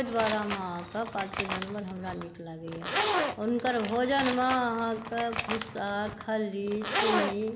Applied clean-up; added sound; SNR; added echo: none; Zipper (clothing); 4 dB; none.